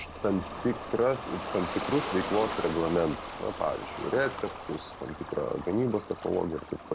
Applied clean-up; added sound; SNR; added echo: none; Ocean; 8 dB; none.